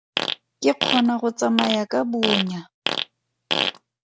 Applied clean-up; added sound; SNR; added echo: none; Fart; 3 dB; none.